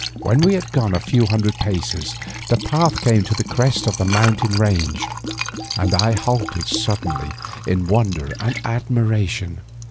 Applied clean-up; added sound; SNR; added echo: none; Liquid; 9 dB; none.